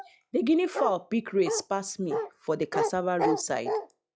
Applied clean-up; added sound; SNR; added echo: classical method log-MMSE.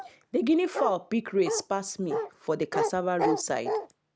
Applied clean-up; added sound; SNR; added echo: none; Bark; 4 dB; none.